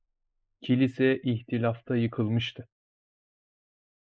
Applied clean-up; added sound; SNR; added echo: neural mask model Resemble Enhance denoiser.